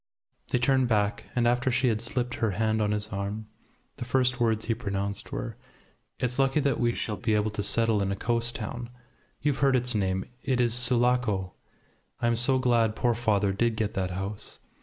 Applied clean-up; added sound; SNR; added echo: none; none; none; none.